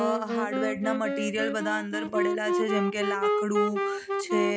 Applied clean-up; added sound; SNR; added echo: none; Wind instrument, woodwind instrument; -1 dB; none.